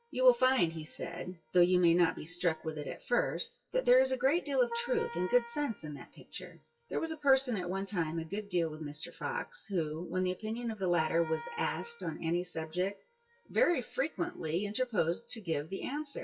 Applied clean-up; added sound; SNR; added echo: classical method WPE with log-MMSE.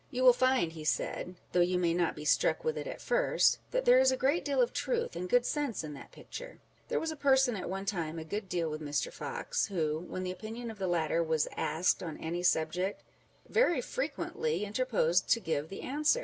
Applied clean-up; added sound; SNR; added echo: none; none; none; none.